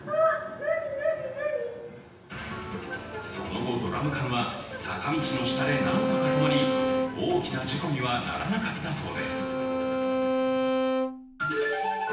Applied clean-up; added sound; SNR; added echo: none; Bowed string instrument; -1 dB; reverberation time 0.9 s.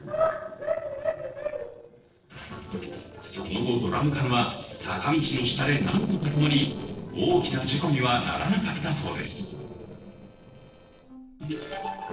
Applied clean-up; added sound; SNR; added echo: neural separator model SepFormer DNS4.